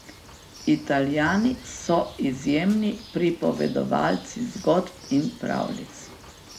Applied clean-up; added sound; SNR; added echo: none; Bird; 19 dB; none.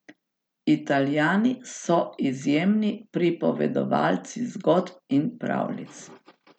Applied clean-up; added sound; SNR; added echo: none; none; none; none.